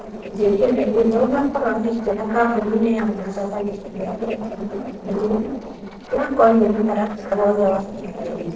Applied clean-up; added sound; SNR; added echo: neural separator model SepFormer DNS4.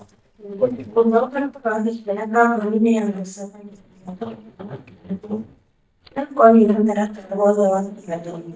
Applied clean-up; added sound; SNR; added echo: neural mask model DeepFilterNet 3.